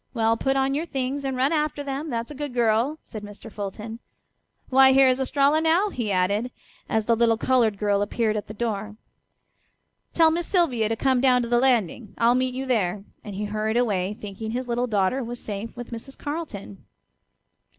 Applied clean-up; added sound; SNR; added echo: none; none; none; none.